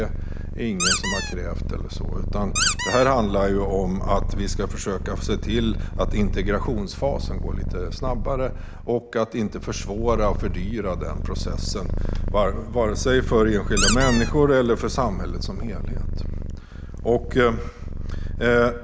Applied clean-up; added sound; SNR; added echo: none; Squeak + Purr; 1 dB; none.